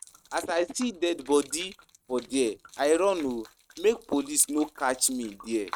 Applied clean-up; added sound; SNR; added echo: neural mask model RNNoise.